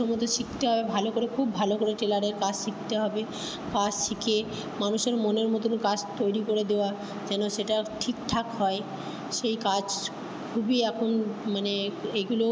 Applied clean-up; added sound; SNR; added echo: none; Brass instrument; 18 dB; none.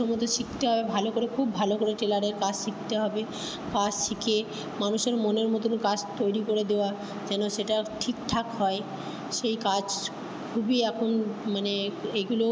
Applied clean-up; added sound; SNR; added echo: none; none; none; none.